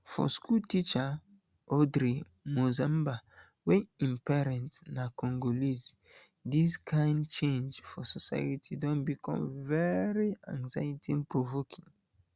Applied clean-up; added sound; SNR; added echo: none; none; none; none.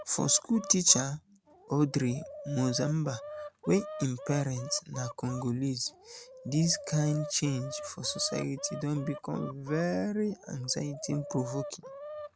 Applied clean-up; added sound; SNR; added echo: none; Chicken, rooster; 13 dB; none.